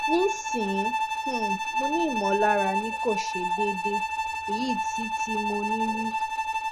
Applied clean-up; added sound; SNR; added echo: none; Bowed string instrument; -2 dB; none.